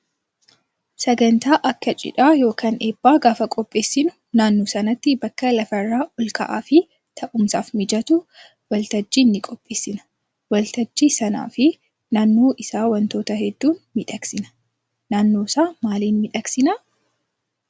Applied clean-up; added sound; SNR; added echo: none; none; none; none.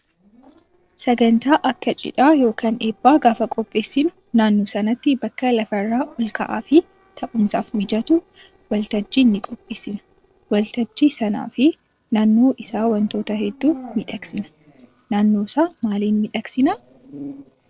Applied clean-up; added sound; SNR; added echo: neural separator model SepFormer DNS4.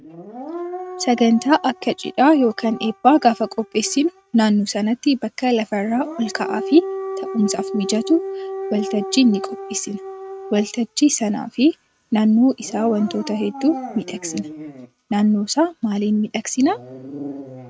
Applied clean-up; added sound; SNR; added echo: neural mask model RNNoise.